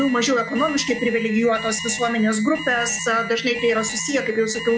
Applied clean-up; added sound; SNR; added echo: none; Alarm; 10 dB; none.